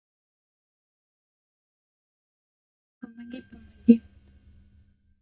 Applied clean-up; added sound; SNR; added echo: neural mask model DeepFilterNet 3.